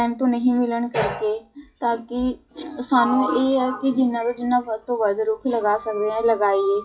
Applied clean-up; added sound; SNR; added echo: classical method WPE with log-MMSE.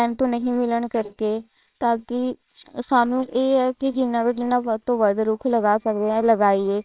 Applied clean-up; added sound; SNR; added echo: neural separator model SepFormer WHAMR!.